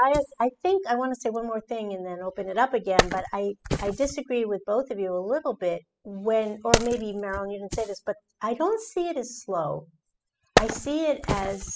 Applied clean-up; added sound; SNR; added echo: classical method spectral subtraction.